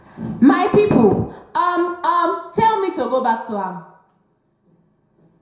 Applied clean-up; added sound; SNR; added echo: none; none; none; reverberation time 0.6 s.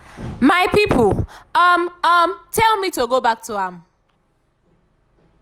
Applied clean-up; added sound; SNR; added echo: none; none; none; none.